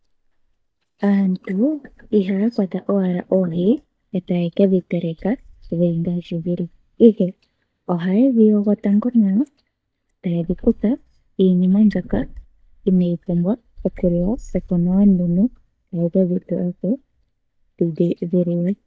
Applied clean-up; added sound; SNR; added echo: neural mask model DeepFilterNet 3.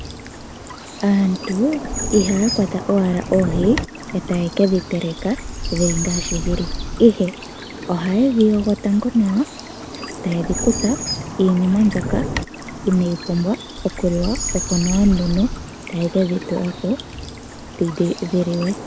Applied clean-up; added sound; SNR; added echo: none; Stream / Bird vocalization, bird call, bird song; 8 dB; none.